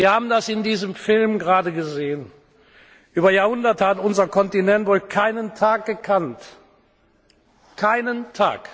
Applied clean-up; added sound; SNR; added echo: none; none; none; none.